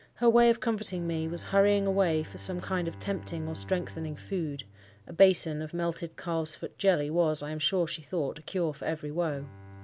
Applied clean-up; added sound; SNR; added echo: none; Bowed string instrument; 19 dB; none.